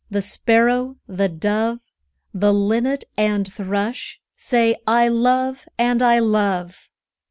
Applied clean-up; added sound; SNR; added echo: none; none; none; none.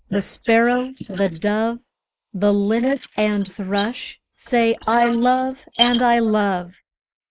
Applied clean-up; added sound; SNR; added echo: neural mask model Resemble Enhance denoiser.